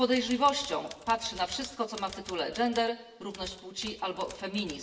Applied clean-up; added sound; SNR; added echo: none; Typewriter; 17 dB; reverberation time 0.9 s.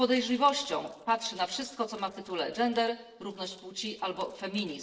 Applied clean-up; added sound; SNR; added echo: neural separator model SepFormer DNS4.